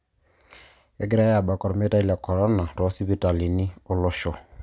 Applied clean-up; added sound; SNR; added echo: none; none; none; none.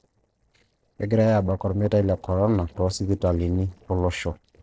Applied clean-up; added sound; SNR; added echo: neural separator model SepFormer DNS4.